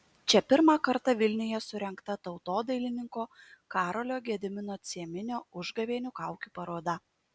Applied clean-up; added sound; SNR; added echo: none; none; none; none.